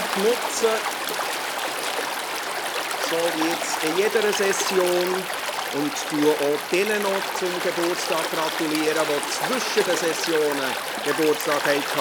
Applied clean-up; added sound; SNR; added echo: none; Stream; 2 dB; none.